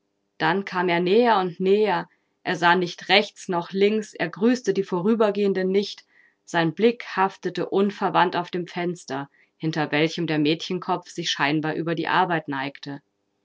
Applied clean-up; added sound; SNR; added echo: none; none; none; none.